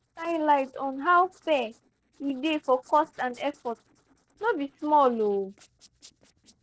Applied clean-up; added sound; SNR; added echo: neural separator model SepFormer DNS4.